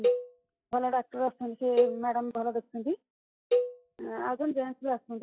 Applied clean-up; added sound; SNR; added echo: classical method log-MMSE.